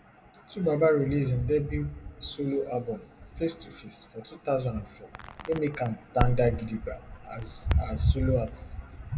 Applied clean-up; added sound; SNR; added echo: none; Crackle; 5 dB; reverberation time 2.2 s.